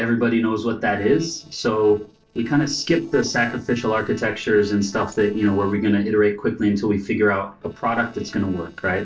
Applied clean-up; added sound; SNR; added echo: neural separator model SepFormer DNS4.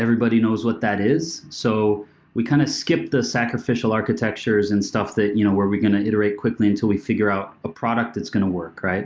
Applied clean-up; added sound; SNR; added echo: none; none; none; none.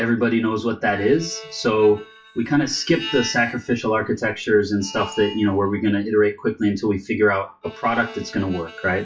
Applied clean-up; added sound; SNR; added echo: classical method WPE with log-MMSE.